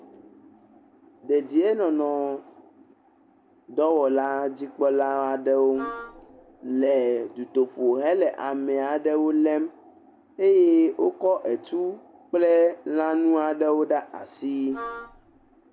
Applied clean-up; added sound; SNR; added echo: none; Wind instrument, woodwind instrument; 15 dB; none.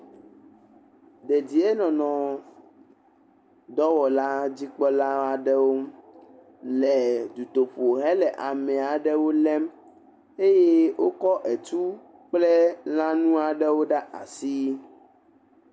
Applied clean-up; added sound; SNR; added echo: none; none; none; none.